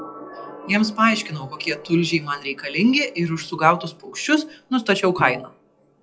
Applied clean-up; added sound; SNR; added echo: classical method WPE with log-MMSE.